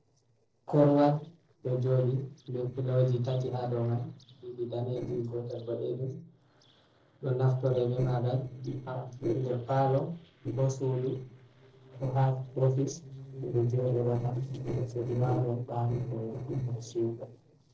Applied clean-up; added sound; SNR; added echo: neural separator model SepFormer DNS4.